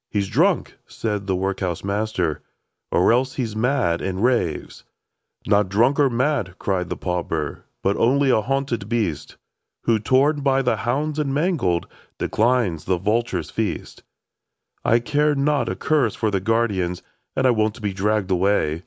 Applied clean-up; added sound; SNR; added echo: none; none; none; none.